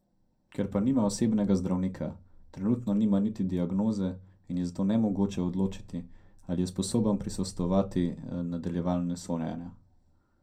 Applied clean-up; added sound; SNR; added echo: none; none; none; reverberation time 0.2 s.